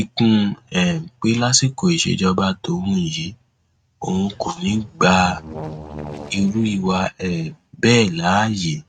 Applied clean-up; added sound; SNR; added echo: neural mask model RNNoise.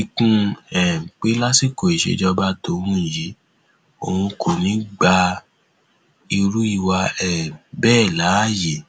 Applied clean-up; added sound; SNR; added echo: none; none; none; none.